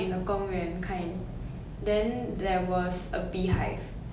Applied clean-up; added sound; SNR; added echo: none; none; none; none.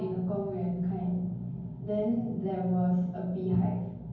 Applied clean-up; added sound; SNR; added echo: none; none; none; reverberation time 0.9 s.